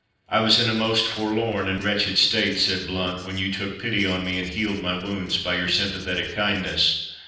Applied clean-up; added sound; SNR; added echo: neural separator model SepFormer DNS4.